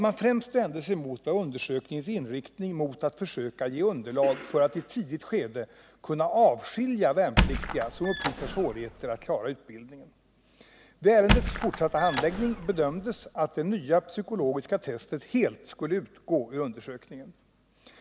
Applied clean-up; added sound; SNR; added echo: none; Squeak; 1 dB; none.